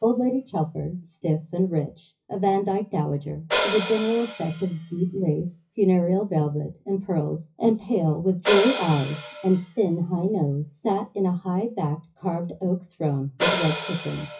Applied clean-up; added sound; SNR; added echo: classical method WPE with log-MMSE.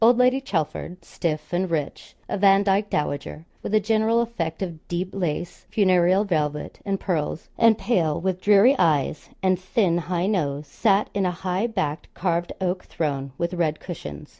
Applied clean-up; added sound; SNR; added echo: none; none; none; none.